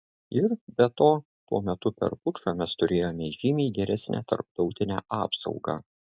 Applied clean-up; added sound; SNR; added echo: none; none; none; none.